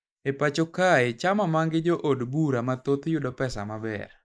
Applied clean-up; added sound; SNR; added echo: neural mask model Resemble Enhance denoiser.